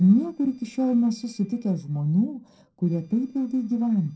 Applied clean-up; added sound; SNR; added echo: neural separator model SepFormer DNS4.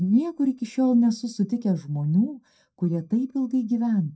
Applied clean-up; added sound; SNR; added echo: neural mask model DeepFilterNet 3.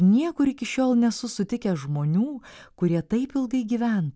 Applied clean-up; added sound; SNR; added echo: none; none; none; none.